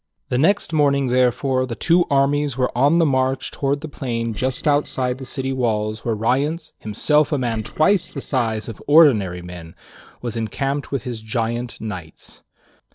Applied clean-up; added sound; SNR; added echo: neural separator model SepFormer DNS4.